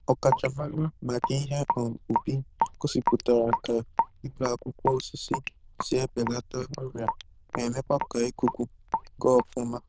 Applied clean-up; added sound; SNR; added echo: neural diffusion model UNIVERSE++.